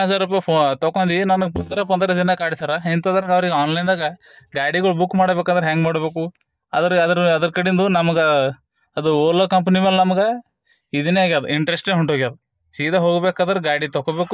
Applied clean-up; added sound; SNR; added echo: neural mask model DeepFilterNet 3.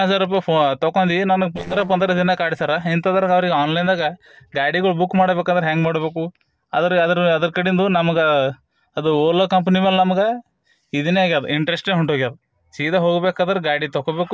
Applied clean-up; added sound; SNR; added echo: neural separator model SepFormer DNS4.